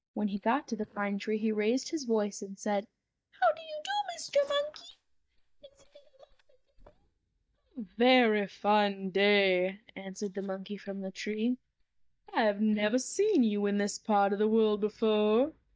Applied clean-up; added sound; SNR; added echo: neural mask model DeepFilterNet 3.